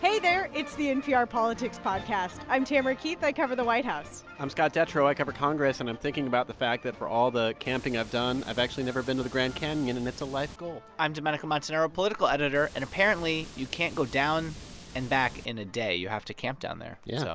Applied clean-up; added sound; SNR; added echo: none; Water; 17 dB; none.